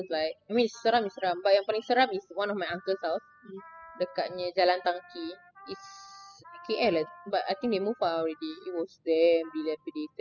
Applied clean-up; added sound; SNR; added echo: classical method spectral subtraction.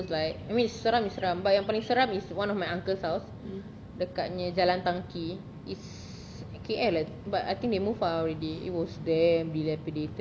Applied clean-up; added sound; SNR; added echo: none; none; none; none.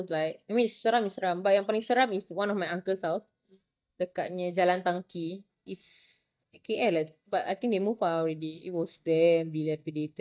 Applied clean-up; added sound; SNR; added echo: neural mask model DeepFilterNet 3.